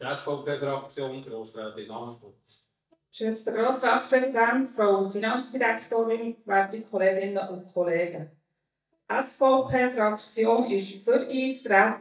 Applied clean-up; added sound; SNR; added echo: neural mask model DeepFilterNet 3.